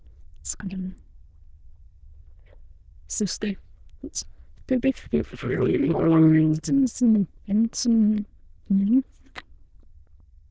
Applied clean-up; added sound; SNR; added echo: neural diffusion model UNIVERSE++.